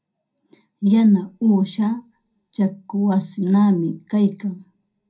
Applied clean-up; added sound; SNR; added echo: none; none; none; reverberation time 0.2 s.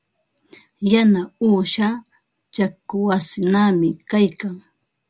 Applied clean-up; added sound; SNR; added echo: none; none; none; none.